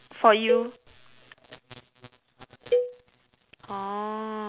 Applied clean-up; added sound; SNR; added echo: none; Cowbell; 2 dB; none.